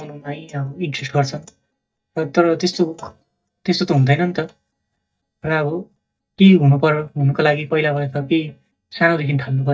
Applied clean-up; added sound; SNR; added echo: neural mask model DeepFilterNet 3.